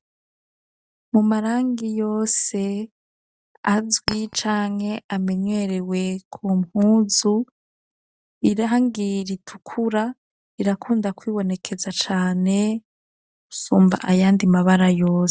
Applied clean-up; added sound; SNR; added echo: neural mask model RNNoise.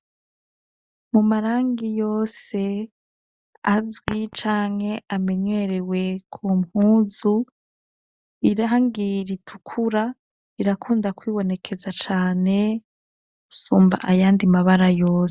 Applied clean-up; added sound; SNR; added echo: neural mask model Resemble Enhance denoiser.